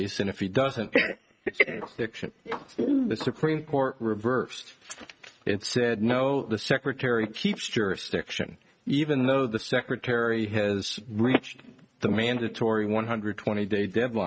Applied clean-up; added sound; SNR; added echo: neural mask model RNNoise.